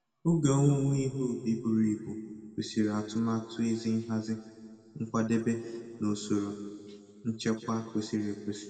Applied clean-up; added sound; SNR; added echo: none; none; none; reverberation time 2.2 s.